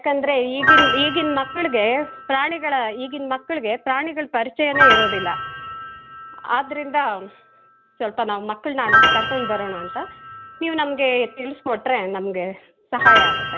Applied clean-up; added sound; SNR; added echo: none; Piano; -1 dB; none.